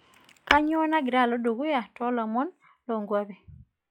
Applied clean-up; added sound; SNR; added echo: classical method log-MMSE.